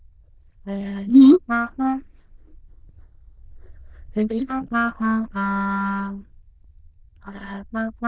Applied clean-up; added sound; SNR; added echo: neural diffusion model UNIVERSE++.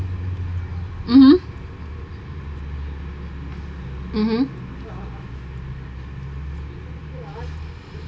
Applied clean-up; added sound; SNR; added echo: none; none; none; none.